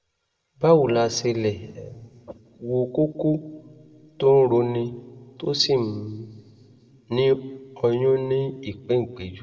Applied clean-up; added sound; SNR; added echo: none; none; none; reverberation time 1.0 s.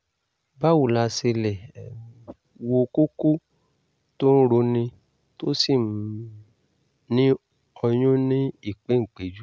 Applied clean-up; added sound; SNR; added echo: none; none; none; none.